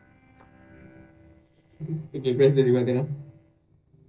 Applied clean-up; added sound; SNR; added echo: neural separator model SepFormer DNS4.